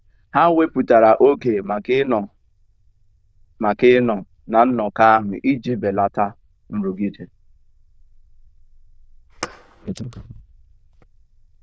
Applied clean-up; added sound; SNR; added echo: neural diffusion model UNIVERSE++.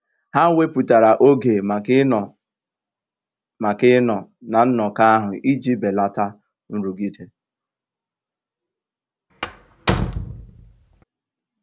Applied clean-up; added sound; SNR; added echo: none; Slam; 6 dB; none.